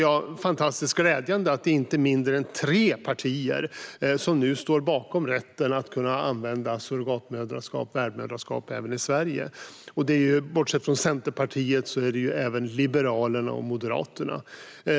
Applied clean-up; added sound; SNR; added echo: none; none; none; none.